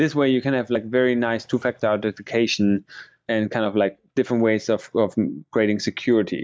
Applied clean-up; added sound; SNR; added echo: neural mask model DeepFilterNet 3.